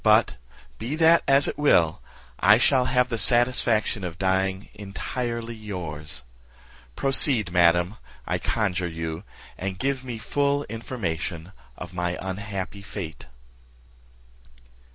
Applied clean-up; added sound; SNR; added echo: none; none; none; none.